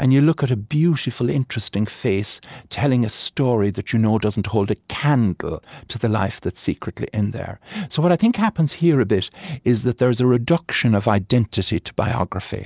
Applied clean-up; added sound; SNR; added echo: none; none; none; none.